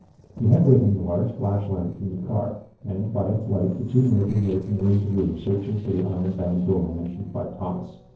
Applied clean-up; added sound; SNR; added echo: neural separator model SepFormer DNS4.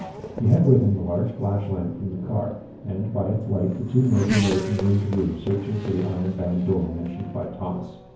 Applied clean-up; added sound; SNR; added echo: none; Race car, auto racing / Accelerating, revving, vroom; 11 dB; reverberation time 0.9 s.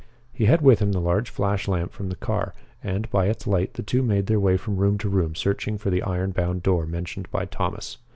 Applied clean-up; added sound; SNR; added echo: none; none; none; none.